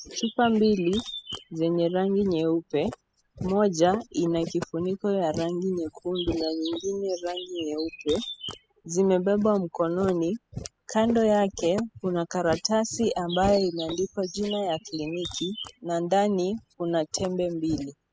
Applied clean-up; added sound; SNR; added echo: classical method spectral subtraction.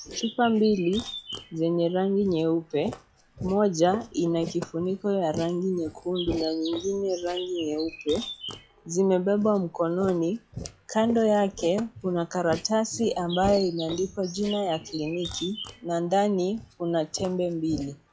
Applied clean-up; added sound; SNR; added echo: classical method log-MMSE.